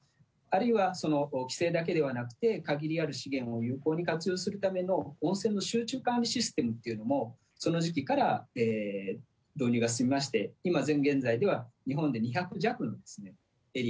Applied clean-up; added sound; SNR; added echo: none; none; none; none.